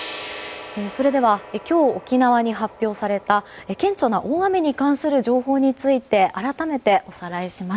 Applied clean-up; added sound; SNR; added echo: none; Gong; 20 dB; none.